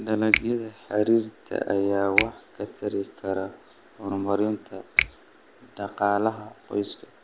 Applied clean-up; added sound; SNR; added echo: none; Finger snapping; 4 dB; none.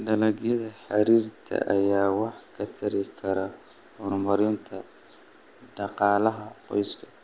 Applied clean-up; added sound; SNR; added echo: none; none; none; none.